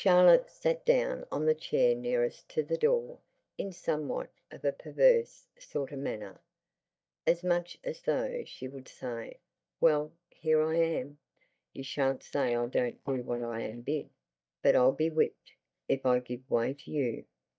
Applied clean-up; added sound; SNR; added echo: neural mask model DeepFilterNet 3.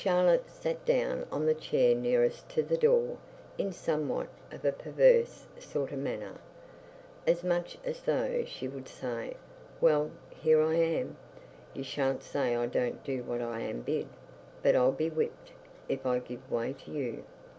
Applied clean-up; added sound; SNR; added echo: none; none; none; none.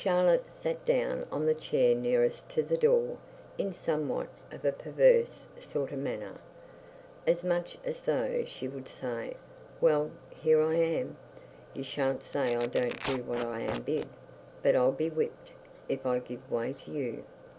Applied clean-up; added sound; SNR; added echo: none; Tearing; 12 dB; none.